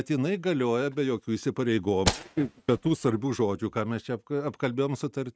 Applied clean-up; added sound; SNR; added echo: neural mask model RNNoise.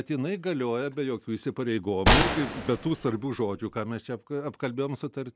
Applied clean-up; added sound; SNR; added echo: none; Gunshot, gunfire; -3 dB; none.